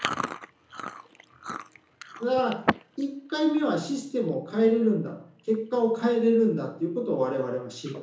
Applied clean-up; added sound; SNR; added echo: none; Chewing, mastication; 11 dB; reverberation time 0.7 s.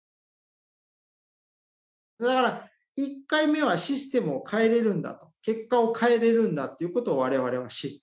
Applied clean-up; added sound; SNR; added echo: none; none; none; none.